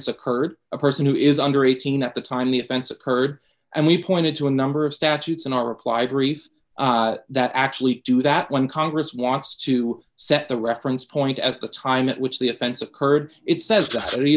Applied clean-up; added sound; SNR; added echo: neural mask model Resemble Enhance denoiser.